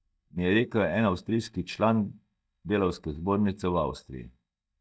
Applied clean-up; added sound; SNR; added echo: neural mask model DeepFilterNet 3.